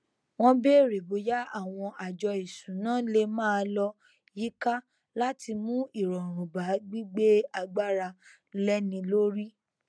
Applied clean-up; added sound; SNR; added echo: none; none; none; none.